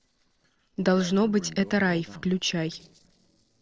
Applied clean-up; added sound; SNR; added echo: neural separator model SepFormer DNS4.